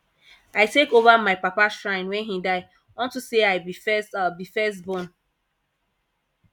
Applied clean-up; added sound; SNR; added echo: none; none; none; none.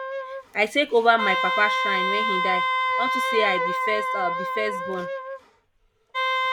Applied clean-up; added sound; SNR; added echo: none; Wind instrument, woodwind instrument; -1 dB; none.